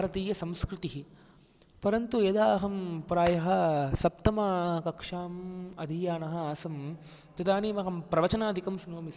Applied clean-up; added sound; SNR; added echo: none; Clapping; 11 dB; none.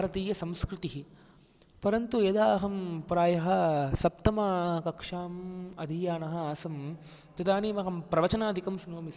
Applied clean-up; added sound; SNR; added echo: none; none; none; none.